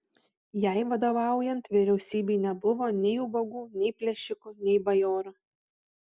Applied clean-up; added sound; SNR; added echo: none; none; none; none.